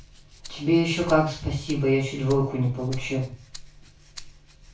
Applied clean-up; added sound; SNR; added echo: none; Rattle (instrument); 16 dB; reverberation time 0.3 s.